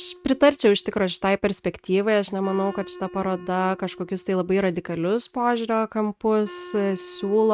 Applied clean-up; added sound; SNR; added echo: neural mask model RNNoise.